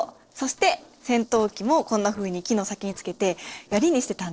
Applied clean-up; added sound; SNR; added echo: neural separator model SepFormer DNS4.